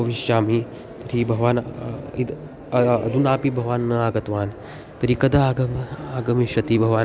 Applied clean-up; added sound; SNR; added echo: none; none; none; none.